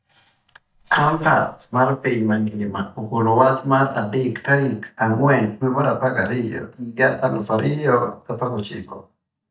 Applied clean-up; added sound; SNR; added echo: neural mask model DeepFilterNet 3.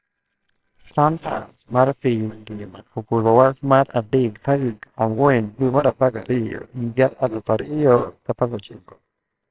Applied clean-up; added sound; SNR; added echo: neural separator model SepFormer WHAMR!.